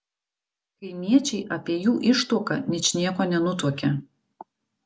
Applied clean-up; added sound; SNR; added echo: none; none; none; none.